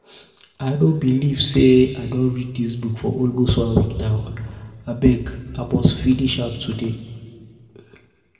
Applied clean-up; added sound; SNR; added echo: none; none; none; reverberation time 1.7 s.